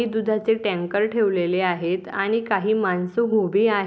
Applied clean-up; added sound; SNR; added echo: none; none; none; none.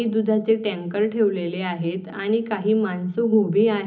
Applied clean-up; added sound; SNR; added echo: none; none; none; reverberation time 0.4 s.